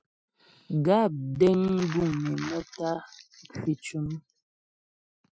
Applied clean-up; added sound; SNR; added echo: classical method Wiener filter.